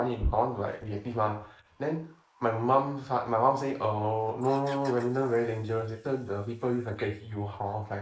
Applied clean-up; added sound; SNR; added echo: neural mask model Resemble Enhance denoiser.